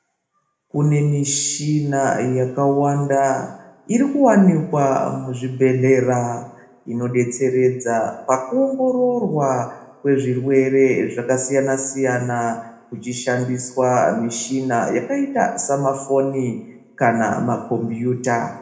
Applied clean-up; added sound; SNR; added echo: none; none; none; reverberation time 0.7 s.